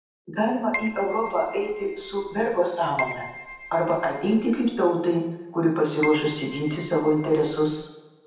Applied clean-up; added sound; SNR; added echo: none; Keyboard (musical); 13 dB; reverberation time 0.9 s.